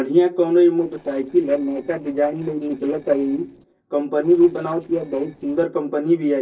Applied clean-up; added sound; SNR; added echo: neural separator model SepFormer DNS4.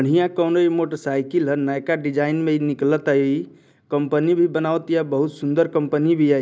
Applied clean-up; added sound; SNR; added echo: none; none; none; none.